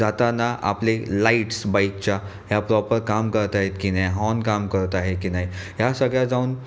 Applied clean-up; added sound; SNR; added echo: none; none; none; none.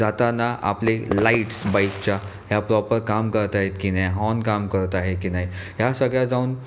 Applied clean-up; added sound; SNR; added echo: none; Fireworks; 12 dB; none.